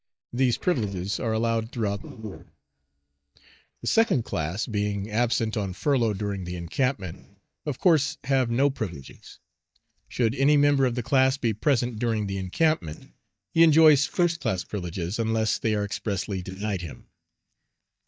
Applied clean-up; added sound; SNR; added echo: neural mask model DeepFilterNet 3.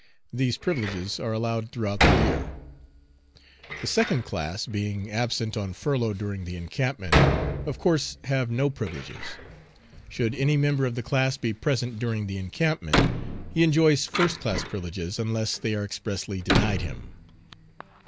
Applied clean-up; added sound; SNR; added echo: none; Door; 3 dB; none.